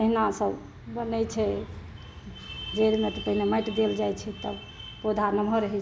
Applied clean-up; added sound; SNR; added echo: none; none; none; none.